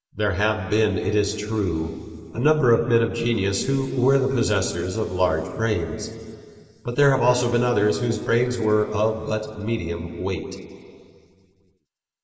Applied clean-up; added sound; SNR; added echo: none; none; none; reverberation time 2.9 s.